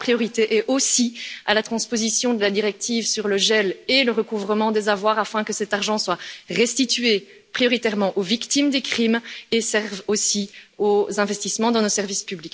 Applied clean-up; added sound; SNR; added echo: none; none; none; none.